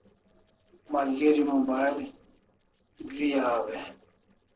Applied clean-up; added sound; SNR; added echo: neural separator model SepFormer DNS4.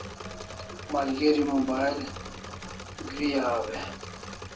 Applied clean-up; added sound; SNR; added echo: none; Engine / Mechanisms; 10 dB; reverberation time 0.2 s.